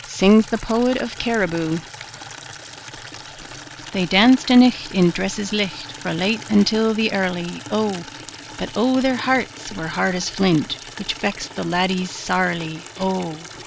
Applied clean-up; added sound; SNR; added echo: none; Water tap, faucet / Liquid; 16 dB; none.